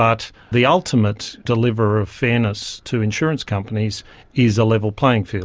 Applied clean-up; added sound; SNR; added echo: none; none; none; none.